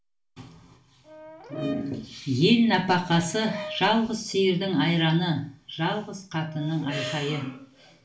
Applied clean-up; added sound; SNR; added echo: none; Brass instrument; 16 dB; reverberation time 0.4 s.